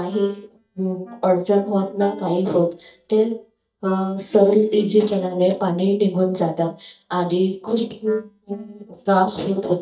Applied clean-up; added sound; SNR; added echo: neural mask model DeepFilterNet 3.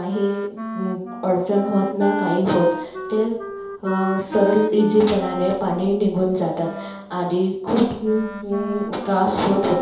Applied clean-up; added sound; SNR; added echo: none; Wind instrument, woodwind instrument; 10 dB; reverberation time 0.8 s.